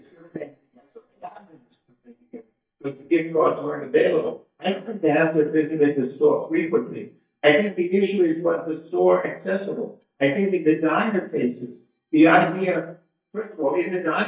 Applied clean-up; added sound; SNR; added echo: neural mask model DeepFilterNet 3.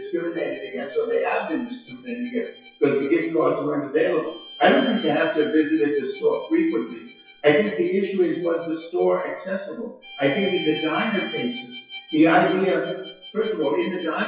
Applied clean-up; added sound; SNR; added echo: classical method WPE with log-MMSE.